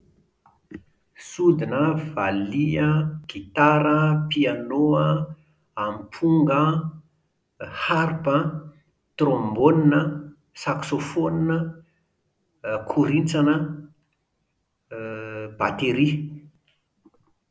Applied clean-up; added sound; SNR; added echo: none; none; none; none.